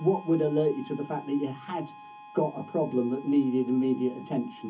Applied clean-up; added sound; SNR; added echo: none; Harmonica; 20 dB; reverberation time 0.3 s.